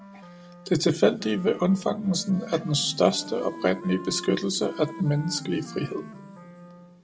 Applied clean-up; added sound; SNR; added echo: none; Wind instrument, woodwind instrument; 16 dB; reverberation time 0.5 s.